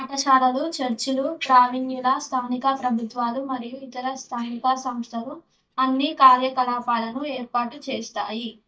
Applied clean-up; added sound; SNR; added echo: neural mask model DeepFilterNet 3.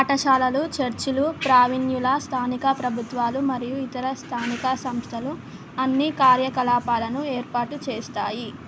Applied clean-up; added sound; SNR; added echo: none; none; none; none.